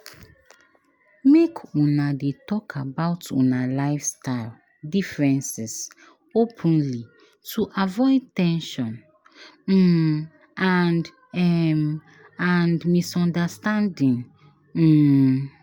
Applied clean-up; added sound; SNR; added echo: none; none; none; none.